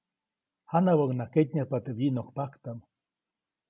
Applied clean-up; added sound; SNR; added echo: none; none; none; none.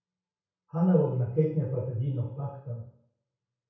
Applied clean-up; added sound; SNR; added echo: none; none; none; reverberation time 0.6 s.